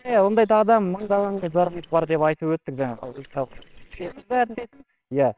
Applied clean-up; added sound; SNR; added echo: neural separator model SepFormer WHAMR!.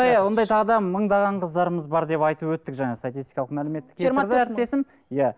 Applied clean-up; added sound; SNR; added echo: none; none; none; none.